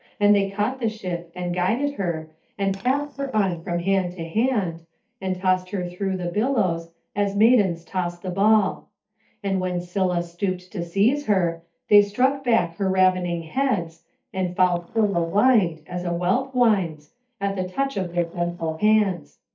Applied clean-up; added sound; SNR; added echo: neural mask model DeepFilterNet 3.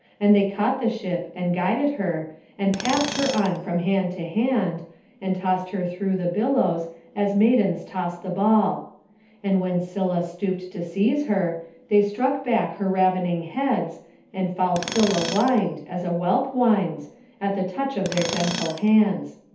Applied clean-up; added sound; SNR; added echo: none; Tools; 9 dB; reverberation time 0.6 s.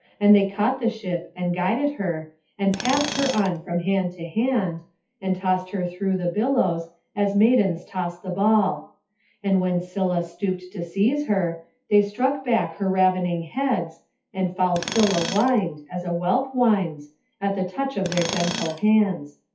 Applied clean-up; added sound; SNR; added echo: classical method WPE with log-MMSE.